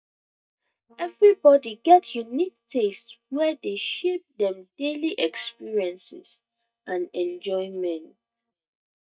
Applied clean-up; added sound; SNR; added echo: neural mask model DeepFilterNet 3.